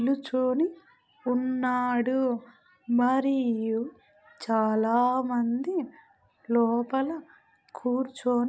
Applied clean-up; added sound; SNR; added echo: none; none; none; none.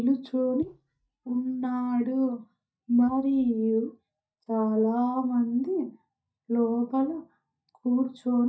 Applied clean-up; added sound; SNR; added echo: neural mask model DeepFilterNet 3.